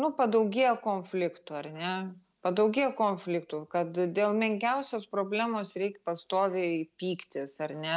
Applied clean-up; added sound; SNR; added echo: none; none; none; none.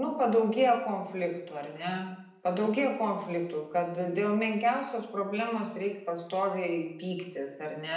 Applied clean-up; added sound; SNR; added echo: none; none; none; reverberation time 0.7 s.